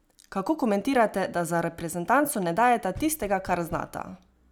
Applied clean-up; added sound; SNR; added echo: none; Knock; 18 dB; none.